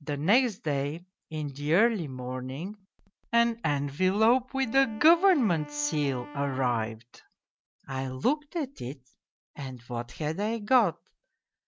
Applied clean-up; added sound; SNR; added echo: neural mask model RNNoise.